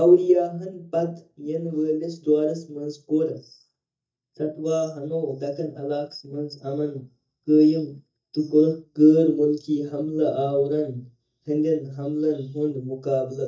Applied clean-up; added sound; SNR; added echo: neural mask model DeepFilterNet 3.